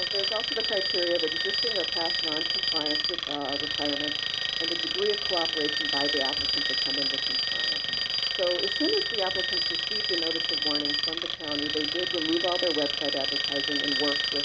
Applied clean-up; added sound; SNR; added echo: none; Alarm; -4 dB; none.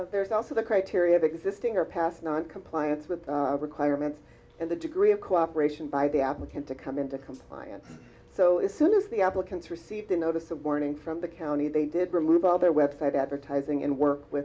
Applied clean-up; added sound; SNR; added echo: none; none; none; none.